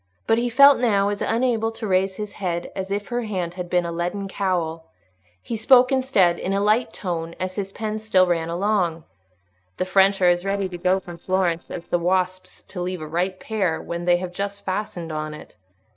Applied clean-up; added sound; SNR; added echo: neural separator model SepFormer DNS4.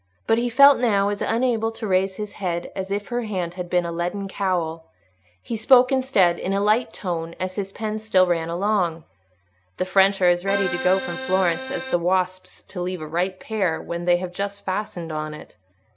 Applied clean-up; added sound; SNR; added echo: none; Accordion; 6 dB; none.